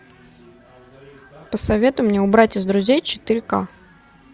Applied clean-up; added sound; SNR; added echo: none; none; none; none.